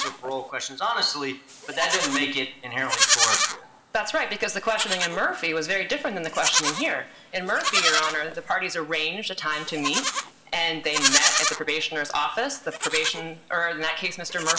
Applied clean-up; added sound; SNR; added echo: none; Livestock, farm animals, working animals; 1 dB; reverberation time 2.8 s.